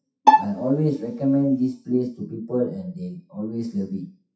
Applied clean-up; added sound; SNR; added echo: classical method WPE with log-MMSE.